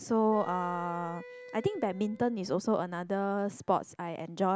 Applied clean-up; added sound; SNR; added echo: none; Wind instrument, woodwind instrument; 18 dB; none.